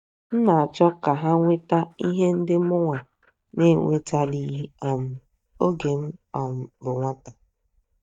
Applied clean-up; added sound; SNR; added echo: neural mask model DeepFilterNet 3.